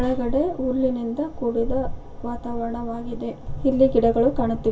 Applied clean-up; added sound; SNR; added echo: none; none; none; reverberation time 0.2 s.